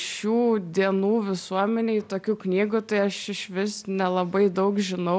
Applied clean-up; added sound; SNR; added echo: none; none; none; none.